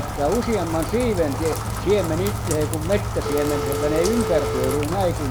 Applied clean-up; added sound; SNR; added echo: none; Rain + Telephone; 2 dB; none.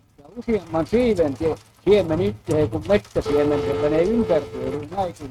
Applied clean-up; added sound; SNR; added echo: neural mask model RNNoise.